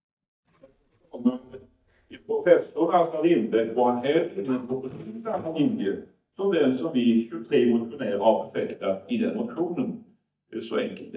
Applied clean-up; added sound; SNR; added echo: neural mask model DeepFilterNet 3.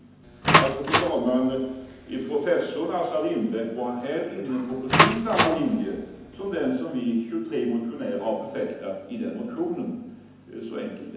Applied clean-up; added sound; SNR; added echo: none; Door; -2 dB; reverberation time 0.9 s.